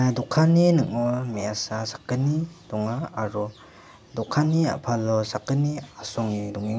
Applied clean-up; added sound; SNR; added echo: none; none; none; none.